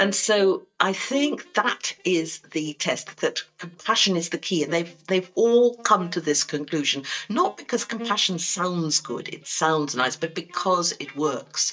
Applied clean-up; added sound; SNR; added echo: neural mask model DeepFilterNet 3.